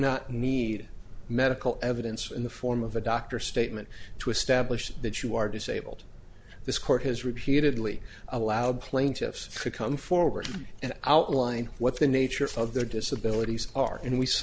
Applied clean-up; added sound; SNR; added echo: none; none; none; none.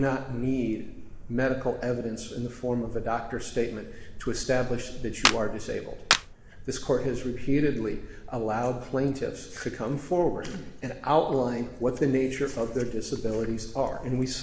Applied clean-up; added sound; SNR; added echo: none; Clapping; 1 dB; reverberation time 1.0 s.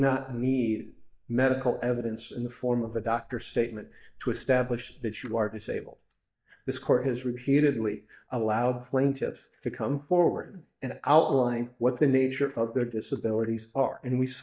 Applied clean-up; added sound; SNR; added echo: neural mask model DeepFilterNet 3.